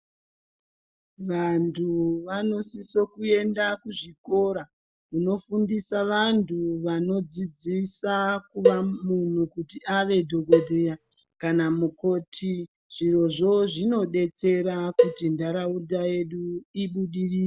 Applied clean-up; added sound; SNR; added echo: none; Cowbell; 1 dB; none.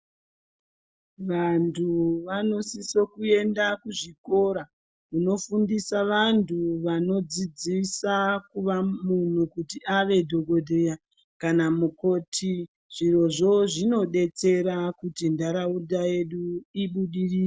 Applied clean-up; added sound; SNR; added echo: none; none; none; none.